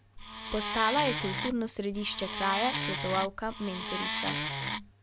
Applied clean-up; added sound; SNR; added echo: none; Wood; 2 dB; none.